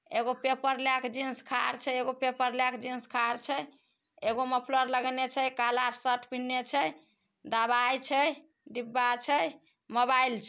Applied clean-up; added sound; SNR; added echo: none; none; none; none.